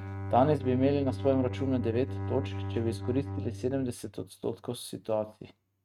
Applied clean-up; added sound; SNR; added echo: neural mask model RNNoise.